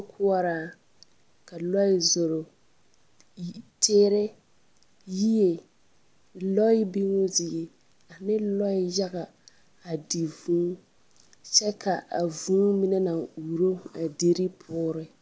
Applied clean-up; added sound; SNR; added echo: none; none; none; none.